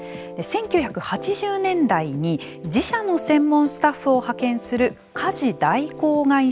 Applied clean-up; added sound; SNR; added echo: none; none; none; none.